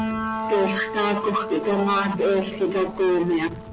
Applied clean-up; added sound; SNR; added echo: none; Piano; 8 dB; none.